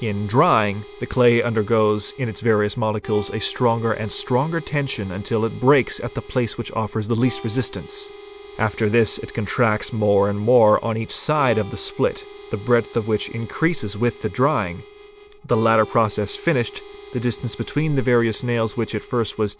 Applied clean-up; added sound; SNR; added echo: none; Harmonica; 19 dB; none.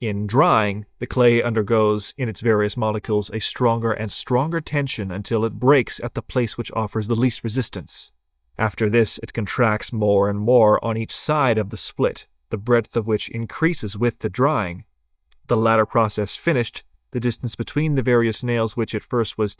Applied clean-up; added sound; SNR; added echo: neural mask model DeepFilterNet 3.